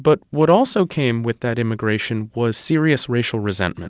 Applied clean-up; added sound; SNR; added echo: none; none; none; none.